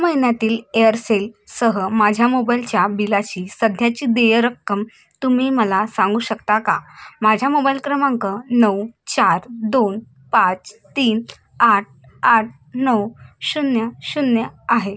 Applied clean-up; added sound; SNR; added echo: none; none; none; none.